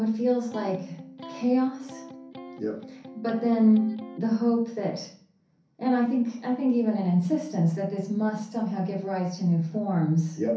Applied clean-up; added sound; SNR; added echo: none; Electric guitar; 16 dB; reverberation time 0.6 s.